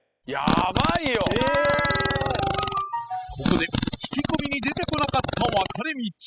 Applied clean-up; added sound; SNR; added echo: classical method spectral subtraction.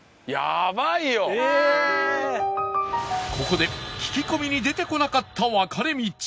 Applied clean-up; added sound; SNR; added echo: none; none; none; none.